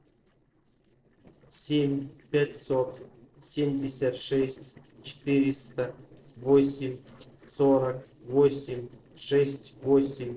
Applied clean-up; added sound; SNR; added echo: neural separator model SepFormer DNS4.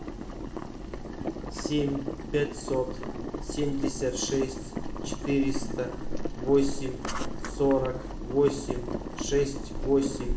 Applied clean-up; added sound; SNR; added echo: none; Boiling; 3 dB; reverberation time 0.5 s.